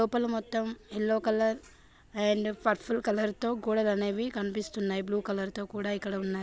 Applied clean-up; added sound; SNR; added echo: none; none; none; none.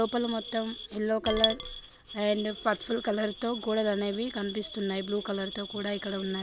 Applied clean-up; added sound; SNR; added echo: none; Coin (dropping) / Glass; 8 dB; none.